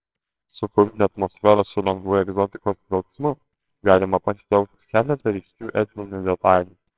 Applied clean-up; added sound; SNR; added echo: neural separator model SepFormer WHAMR!.